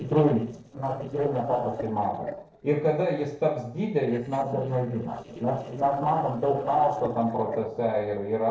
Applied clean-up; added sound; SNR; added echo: neural separator model SepFormer DNS4.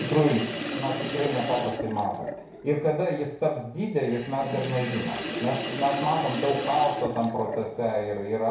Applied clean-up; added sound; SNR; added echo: none; Sink (filling or washing); 7 dB; reverberation time 0.6 s.